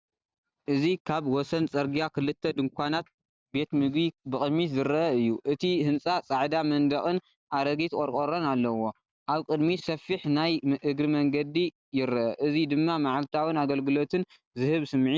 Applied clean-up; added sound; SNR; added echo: none; none; none; none.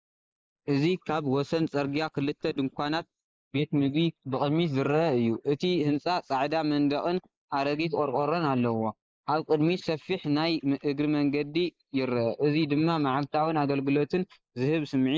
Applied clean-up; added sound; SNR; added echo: neural mask model Resemble Enhance denoiser.